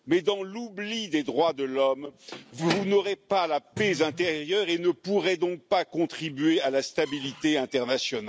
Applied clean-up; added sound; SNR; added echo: none; Squeak / Slam / Wood + Guitar; 17 dB; none.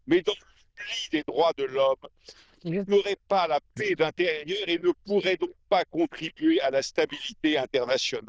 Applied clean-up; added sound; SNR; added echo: neural diffusion model UNIVERSE++.